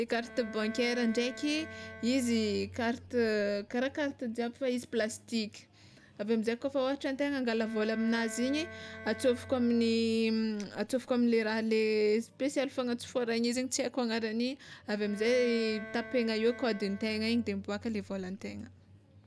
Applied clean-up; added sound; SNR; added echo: none; Bowed string instrument; 16 dB; none.